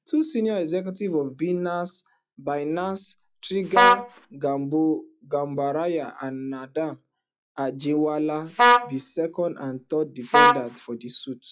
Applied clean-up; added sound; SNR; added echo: classical method log-MMSE.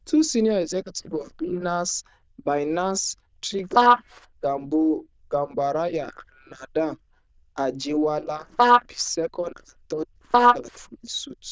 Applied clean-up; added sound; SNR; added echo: neural diffusion model UNIVERSE++.